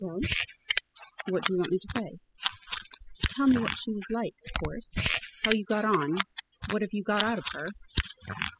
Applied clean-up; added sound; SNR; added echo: classical method spectral subtraction.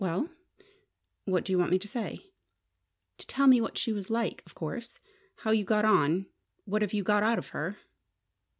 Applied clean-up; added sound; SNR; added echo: none; none; none; none.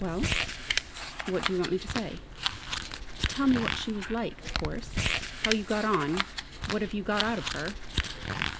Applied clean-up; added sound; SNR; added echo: none; Crumpling, crinkling; 1 dB; none.